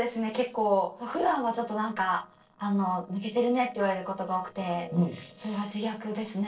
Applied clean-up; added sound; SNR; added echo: neural separator model SepFormer DNS4.